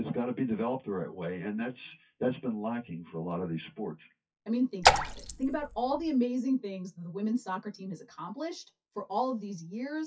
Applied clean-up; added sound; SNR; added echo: classical method WPE with log-MMSE.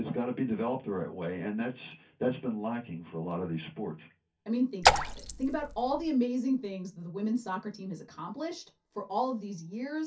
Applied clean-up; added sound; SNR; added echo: none; Raindrop / Splash, splatter; -5 dB; reverberation time 0.3 s.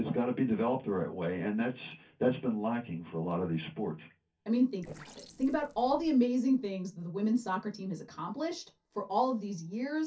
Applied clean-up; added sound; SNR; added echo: neural separator model SepFormer DNS4.